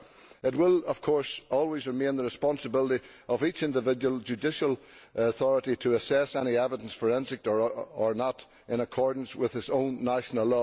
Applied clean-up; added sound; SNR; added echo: none; none; none; none.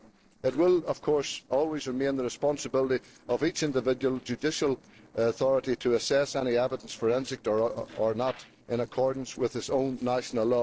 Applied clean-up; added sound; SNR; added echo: neural separator model SepFormer DNS4.